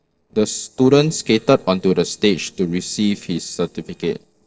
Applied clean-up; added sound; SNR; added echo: neural separator model SepFormer DNS4.